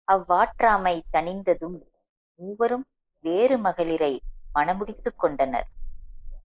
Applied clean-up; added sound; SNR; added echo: neural mask model Resemble Enhance denoiser.